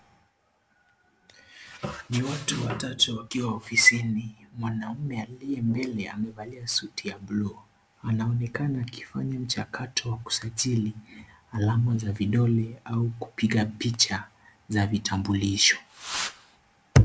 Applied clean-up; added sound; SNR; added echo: none; none; none; none.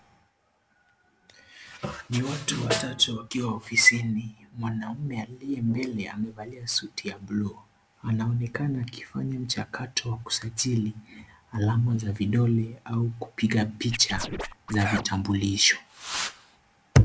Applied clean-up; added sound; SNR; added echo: none; Scratching (performance technique) + Snare drum; 7 dB; none.